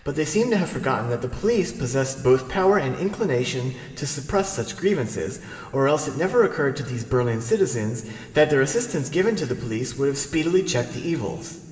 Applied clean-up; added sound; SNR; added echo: none; none; none; reverberation time 2.8 s.